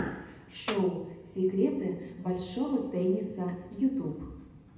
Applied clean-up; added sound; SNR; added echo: none; Clapping; 9 dB; reverberation time 0.9 s.